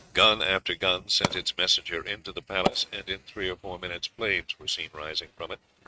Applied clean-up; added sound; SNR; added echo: neural mask model RNNoise.